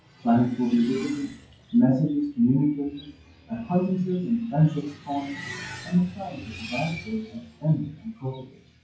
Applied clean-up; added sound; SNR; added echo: classical method WPE with log-MMSE.